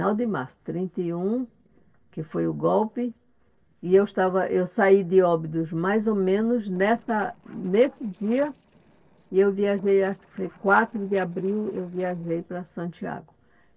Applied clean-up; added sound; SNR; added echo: neural separator model SepFormer DNS4.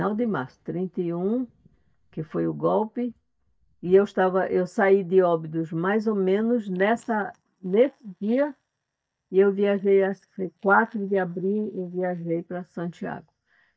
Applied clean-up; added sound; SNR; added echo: neural mask model DeepFilterNet 3.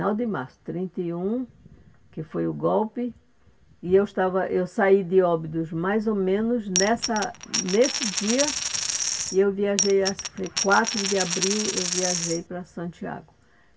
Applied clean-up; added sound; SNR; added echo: none; Coin (dropping); 3 dB; reverberation time 0.1 s.